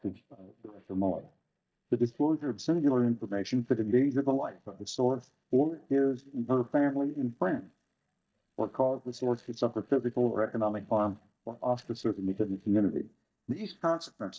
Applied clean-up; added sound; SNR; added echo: neural mask model DeepFilterNet 3.